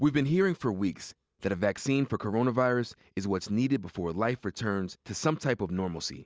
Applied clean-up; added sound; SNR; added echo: none; none; none; none.